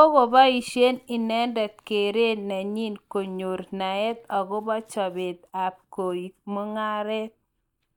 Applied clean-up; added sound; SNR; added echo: neural mask model DeepFilterNet 3.